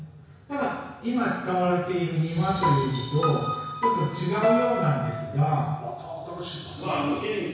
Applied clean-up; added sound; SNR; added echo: none; Piano; 2 dB; reverberation time 1.1 s.